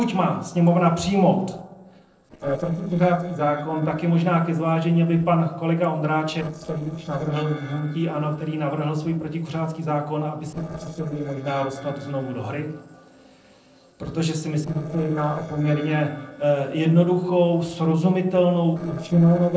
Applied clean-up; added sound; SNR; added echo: neural separator model SepFormer DNS4.